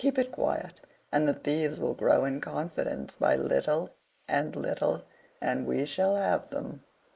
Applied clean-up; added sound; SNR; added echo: neural mask model Resemble Enhance denoiser.